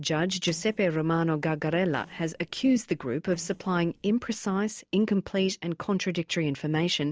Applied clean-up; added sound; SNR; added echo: neural separator model SepFormer DNS4.